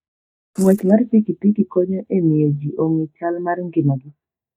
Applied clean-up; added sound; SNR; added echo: neural mask model DeepFilterNet 3.